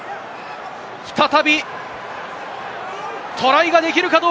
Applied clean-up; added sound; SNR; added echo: none; none; none; none.